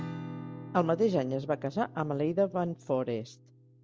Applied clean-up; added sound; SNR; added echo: none; Acoustic guitar / Strum; 13 dB; none.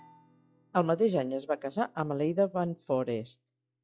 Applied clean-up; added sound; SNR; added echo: classical method log-MMSE.